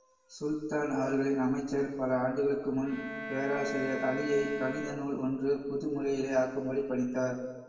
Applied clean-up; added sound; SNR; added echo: none; Bowed string instrument; 10 dB; reverberation time 1.1 s.